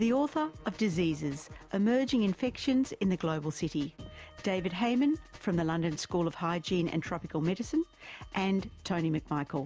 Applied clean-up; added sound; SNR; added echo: none; none; none; none.